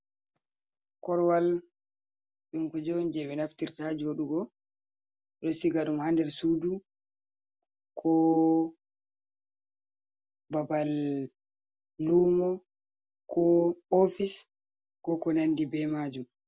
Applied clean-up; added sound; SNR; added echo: none; none; none; none.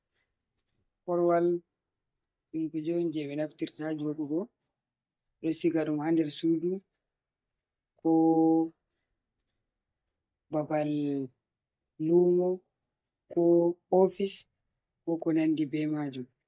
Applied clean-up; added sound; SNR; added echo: neural mask model DeepFilterNet 3.